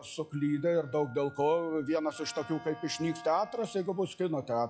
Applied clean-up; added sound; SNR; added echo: classical method log-MMSE.